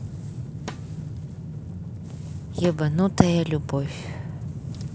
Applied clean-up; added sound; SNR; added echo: none; Snare drum; 20 dB; none.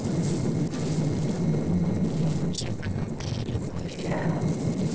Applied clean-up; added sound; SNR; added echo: neural separator model SepFormer DNS4.